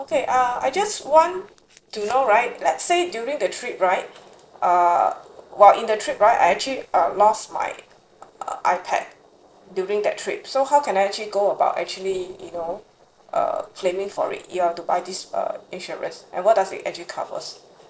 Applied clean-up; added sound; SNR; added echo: neural separator model SepFormer DNS4.